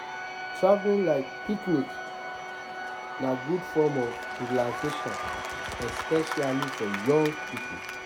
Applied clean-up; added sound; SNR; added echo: none; Applause / Crowd / Cheering + Organ; 6 dB; none.